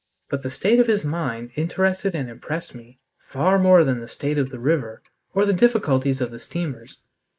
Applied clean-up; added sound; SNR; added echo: neural mask model Resemble Enhance denoiser.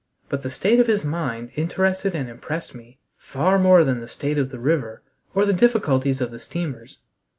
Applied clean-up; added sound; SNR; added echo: none; none; none; none.